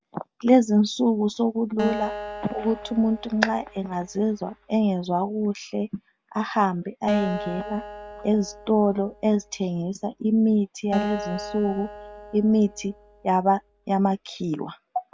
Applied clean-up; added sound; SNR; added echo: none; Acoustic guitar; 11 dB; none.